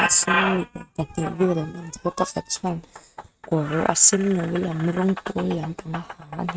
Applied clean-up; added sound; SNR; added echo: neural mask model RNNoise.